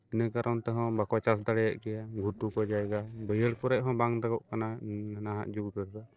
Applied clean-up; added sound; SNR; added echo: neural separator model SepFormer DNS4.